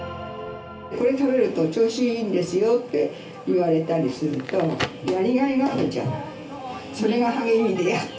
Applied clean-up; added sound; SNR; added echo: none; Crackle; 19 dB; reverberation time 0.3 s.